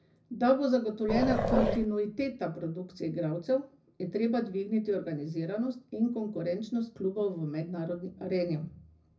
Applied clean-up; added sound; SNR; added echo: none; Growling; -1 dB; reverberation time 0.4 s.